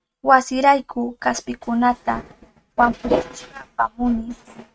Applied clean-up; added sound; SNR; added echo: neural mask model RNNoise.